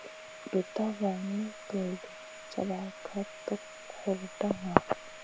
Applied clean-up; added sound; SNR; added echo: none; Domestic sounds, home sounds; 13 dB; none.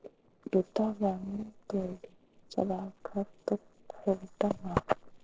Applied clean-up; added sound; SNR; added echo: neural separator model SepFormer DNS4.